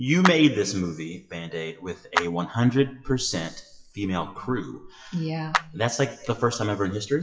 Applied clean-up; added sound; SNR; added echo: classical method WPE with log-MMSE.